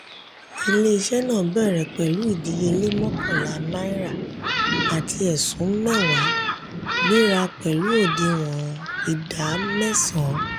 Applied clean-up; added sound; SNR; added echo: none; Thunderstorm; 4 dB; none.